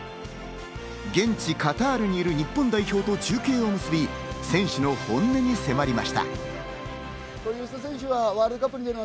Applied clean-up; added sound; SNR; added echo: none; none; none; none.